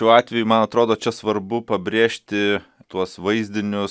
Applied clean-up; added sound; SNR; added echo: none; none; none; none.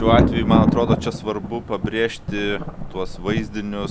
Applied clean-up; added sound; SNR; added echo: none; Thunder; -1 dB; none.